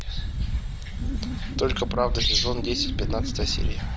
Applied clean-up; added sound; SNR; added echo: none; Wind; -2 dB; none.